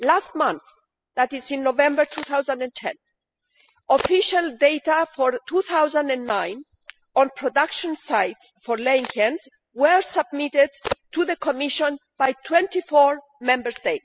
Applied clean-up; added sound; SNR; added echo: classical method spectral subtraction.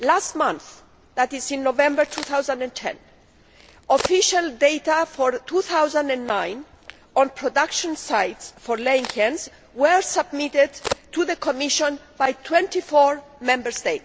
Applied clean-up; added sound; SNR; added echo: none; Crack; 18 dB; none.